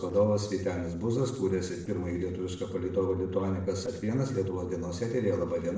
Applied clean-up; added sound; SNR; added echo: neural separator model SepFormer DNS4.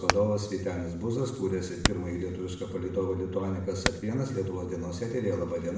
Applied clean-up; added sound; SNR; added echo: none; Hammer; 7 dB; reverberation time 0.7 s.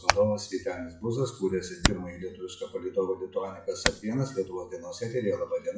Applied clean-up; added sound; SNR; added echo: classical method WPE with log-MMSE.